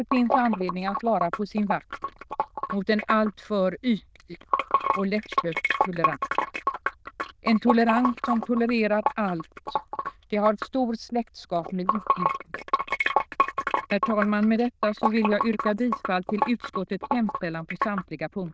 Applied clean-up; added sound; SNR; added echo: neural diffusion model UNIVERSE++.